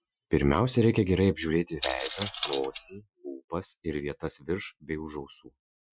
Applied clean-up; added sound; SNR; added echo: classical method Wiener filter.